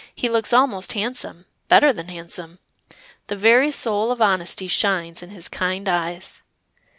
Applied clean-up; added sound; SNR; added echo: none; none; none; none.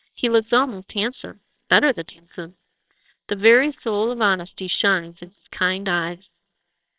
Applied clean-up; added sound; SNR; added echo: neural separator model SepFormer WHAMR!.